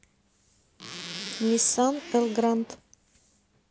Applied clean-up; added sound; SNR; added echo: none; Zipper (clothing); 12 dB; none.